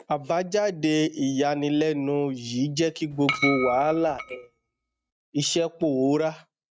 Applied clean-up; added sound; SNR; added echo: neural mask model RNNoise.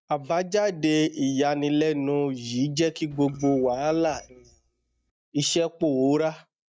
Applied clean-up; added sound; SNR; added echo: neural mask model DeepFilterNet 3.